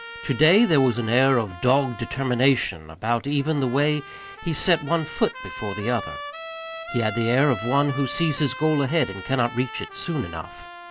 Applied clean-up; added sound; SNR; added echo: none; Trumpet; 13 dB; none.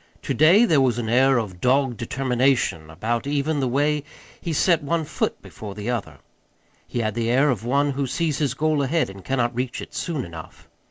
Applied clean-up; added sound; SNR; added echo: none; none; none; none.